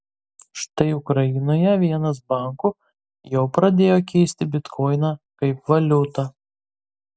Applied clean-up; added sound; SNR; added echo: none; none; none; none.